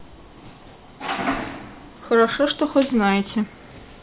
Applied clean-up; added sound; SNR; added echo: none; none; none; none.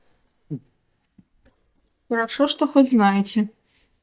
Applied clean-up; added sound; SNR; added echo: neural mask model DeepFilterNet 3.